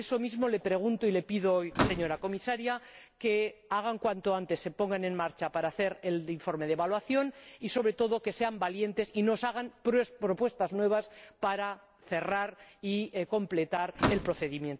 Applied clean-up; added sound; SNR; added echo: none; Slam / Microwave oven; 2 dB; none.